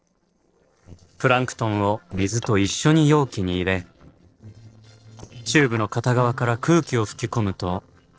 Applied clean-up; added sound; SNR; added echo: neural separator model SepFormer DNS4.